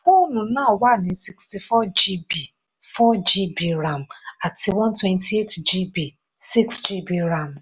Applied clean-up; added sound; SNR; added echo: none; none; none; none.